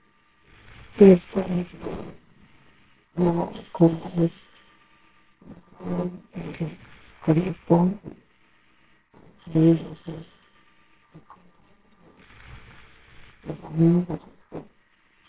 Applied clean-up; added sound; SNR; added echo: neural separator model SepFormer WHAMR!.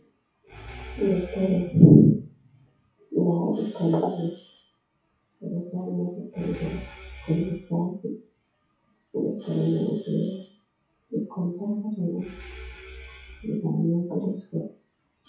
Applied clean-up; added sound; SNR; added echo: classical method WPE with log-MMSE.